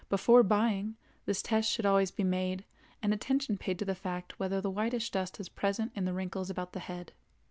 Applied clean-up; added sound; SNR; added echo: none; none; none; none.